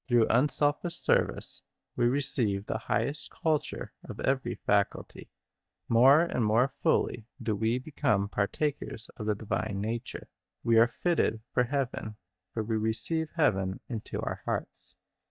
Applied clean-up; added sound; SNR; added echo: neural mask model DeepFilterNet 3.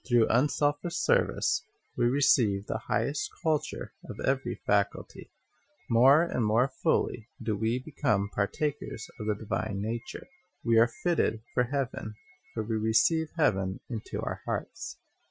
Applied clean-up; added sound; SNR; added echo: classical method Wiener filter.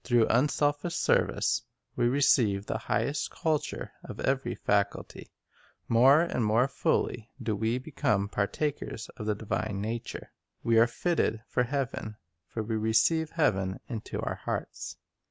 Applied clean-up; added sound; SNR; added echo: none; none; none; none.